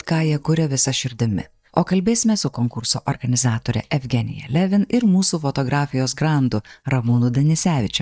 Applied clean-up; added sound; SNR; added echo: neural mask model DeepFilterNet 3.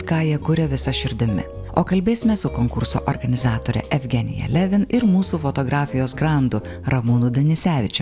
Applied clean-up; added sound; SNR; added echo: none; none; none; none.